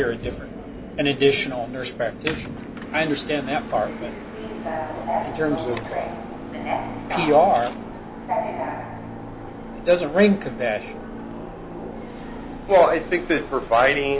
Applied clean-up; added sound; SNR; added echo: none; Subway, metro, underground; 8 dB; none.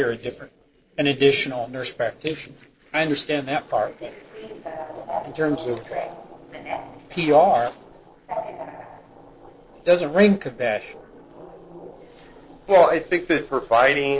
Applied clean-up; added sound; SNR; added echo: neural separator model SepFormer DNS4.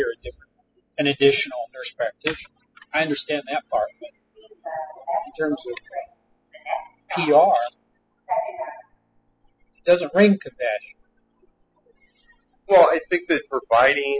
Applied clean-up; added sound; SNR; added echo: classical method spectral subtraction.